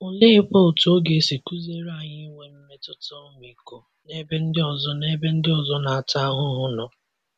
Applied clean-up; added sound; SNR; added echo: none; none; none; none.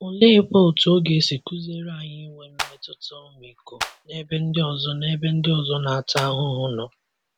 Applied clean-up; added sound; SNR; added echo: none; Clapping; 9 dB; none.